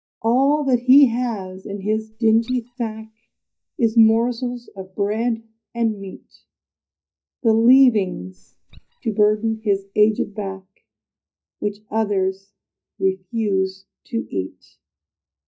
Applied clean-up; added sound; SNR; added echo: neural mask model DeepFilterNet 3.